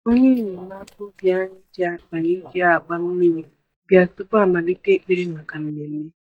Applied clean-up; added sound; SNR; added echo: neural mask model DeepFilterNet 3.